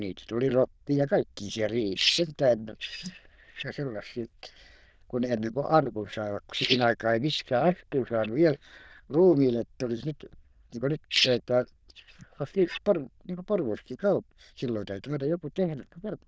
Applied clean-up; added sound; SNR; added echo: neural diffusion model UNIVERSE++.